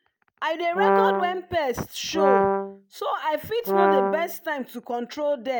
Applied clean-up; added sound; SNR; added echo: none; Brass instrument; -5 dB; none.